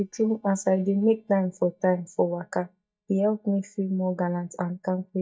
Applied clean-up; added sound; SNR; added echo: neural mask model DeepFilterNet 3.